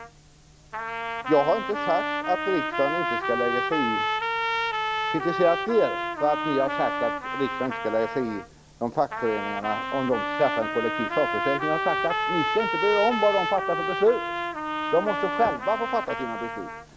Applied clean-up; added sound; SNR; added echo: none; Trumpet; 2 dB; none.